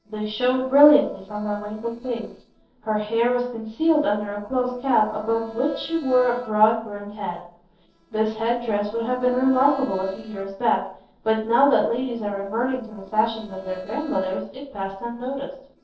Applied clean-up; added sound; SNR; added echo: neural separator model SepFormer DNS4.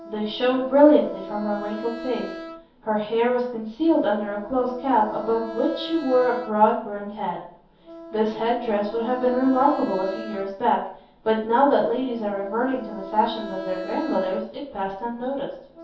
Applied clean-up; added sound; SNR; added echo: none; Wind instrument, woodwind instrument; 15 dB; reverberation time 0.6 s.